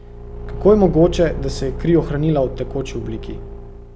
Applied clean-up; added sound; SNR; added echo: none; Engine / Car; 9 dB; none.